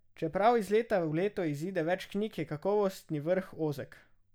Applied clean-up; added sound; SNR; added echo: none; none; none; none.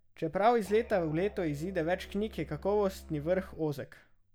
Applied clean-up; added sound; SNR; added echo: none; Musical instrument; 19 dB; none.